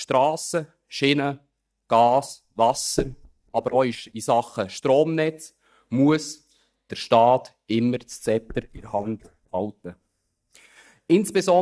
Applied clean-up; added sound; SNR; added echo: neural mask model DeepFilterNet 3.